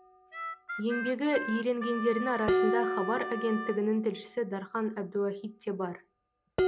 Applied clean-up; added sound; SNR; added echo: none; Harmonica + Dishes, pots, and pans; 3 dB; none.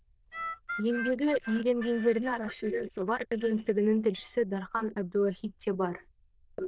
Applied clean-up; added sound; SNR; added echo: neural diffusion model UNIVERSE++.